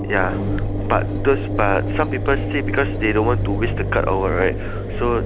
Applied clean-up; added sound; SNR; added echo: none; Engine; 1 dB; none.